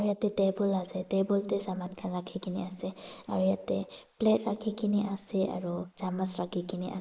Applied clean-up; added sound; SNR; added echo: neural mask model Resemble Enhance denoiser.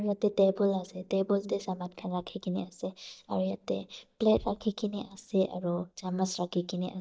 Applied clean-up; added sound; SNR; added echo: neural mask model DeepFilterNet 3.